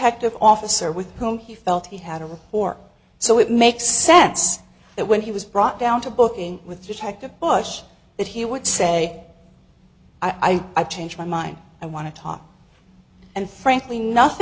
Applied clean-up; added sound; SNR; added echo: none; none; none; none.